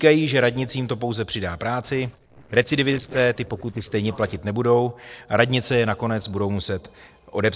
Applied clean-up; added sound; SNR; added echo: neural separator model SepFormer DNS4.